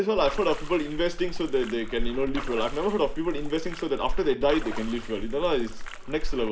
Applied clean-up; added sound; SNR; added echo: none; Splash, splatter; 3 dB; none.